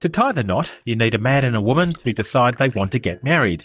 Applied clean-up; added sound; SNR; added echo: neural mask model DeepFilterNet 3.